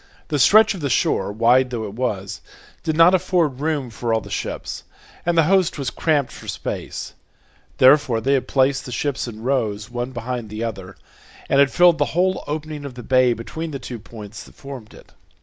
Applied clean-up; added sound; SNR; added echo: none; none; none; none.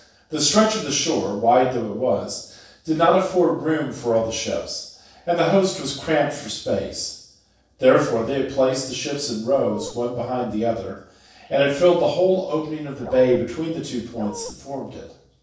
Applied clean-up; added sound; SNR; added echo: neural separator model SepFormer DNS4.